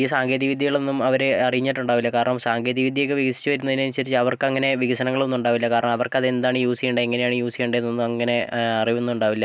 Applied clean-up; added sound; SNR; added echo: none; none; none; none.